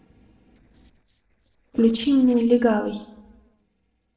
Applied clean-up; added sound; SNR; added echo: neural separator model SepFormer DNS4.